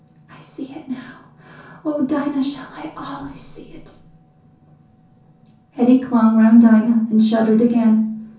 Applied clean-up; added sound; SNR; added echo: none; none; none; reverberation time 0.6 s.